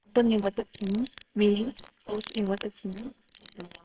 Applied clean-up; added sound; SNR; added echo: neural separator model SepFormer WHAMR!.